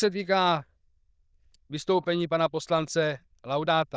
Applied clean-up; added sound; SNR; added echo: neural diffusion model UNIVERSE++.